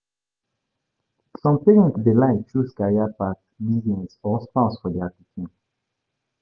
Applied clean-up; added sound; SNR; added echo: none; none; none; none.